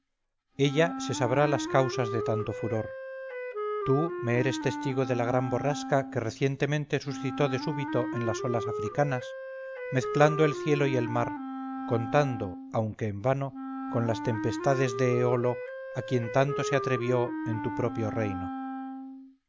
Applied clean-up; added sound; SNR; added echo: none; Wind instrument, woodwind instrument; 6 dB; none.